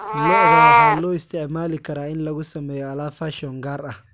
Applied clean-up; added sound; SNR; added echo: none; Meow; -5 dB; none.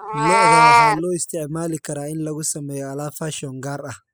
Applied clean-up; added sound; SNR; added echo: classical method spectral subtraction.